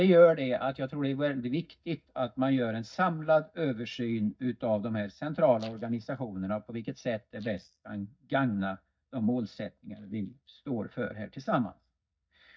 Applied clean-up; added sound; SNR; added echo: neural mask model DeepFilterNet 3.